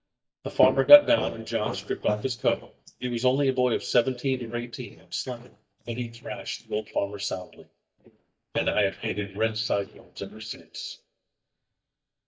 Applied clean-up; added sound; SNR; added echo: neural mask model DeepFilterNet 3.